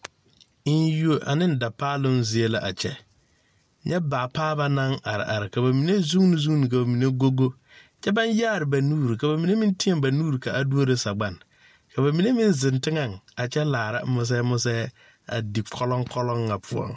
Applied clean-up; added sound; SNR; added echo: none; none; none; none.